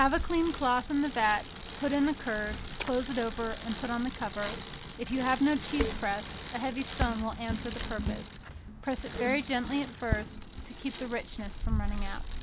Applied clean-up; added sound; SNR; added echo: none; Bicycle; 4 dB; none.